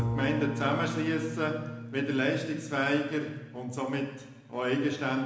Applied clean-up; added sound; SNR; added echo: none; Bowed string instrument; 7 dB; reverberation time 0.9 s.